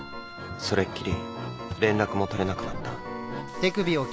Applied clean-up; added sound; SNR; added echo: none; Slam; 18 dB; none.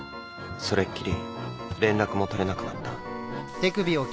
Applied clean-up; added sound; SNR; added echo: none; none; none; none.